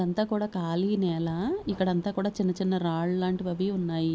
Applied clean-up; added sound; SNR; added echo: none; none; none; none.